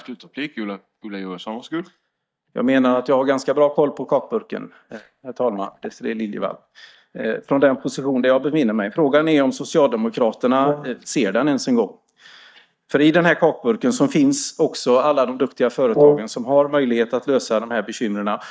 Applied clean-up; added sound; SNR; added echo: neural mask model DeepFilterNet 3.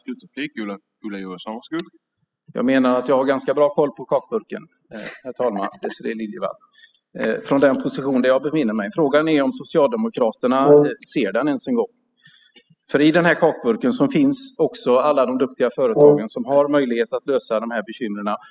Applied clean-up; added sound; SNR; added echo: classical method spectral subtraction.